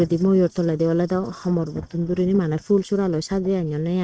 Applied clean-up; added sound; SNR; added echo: neural mask model RNNoise.